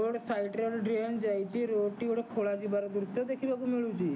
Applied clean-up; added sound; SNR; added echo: none; none; none; none.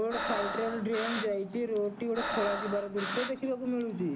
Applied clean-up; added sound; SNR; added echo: none; Breathing; 5 dB; none.